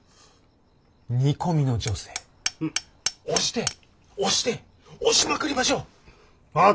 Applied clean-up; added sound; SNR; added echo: none; Hammer; 12 dB; none.